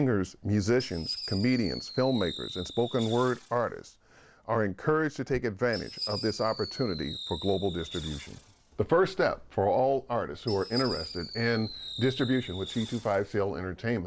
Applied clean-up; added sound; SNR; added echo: none; Fireworks; 12 dB; none.